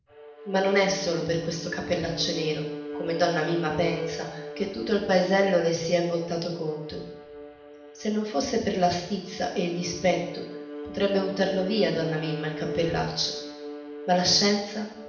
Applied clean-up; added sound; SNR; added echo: none; Bowed string instrument; 11 dB; reverberation time 0.8 s.